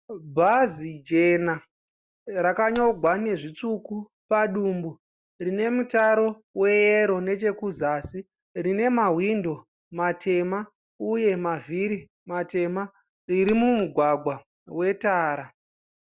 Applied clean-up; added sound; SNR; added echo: none; Raindrop; 9 dB; none.